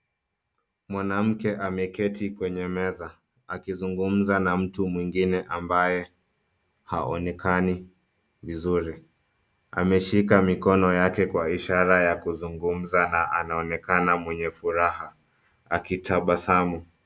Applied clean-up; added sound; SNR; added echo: none; none; none; none.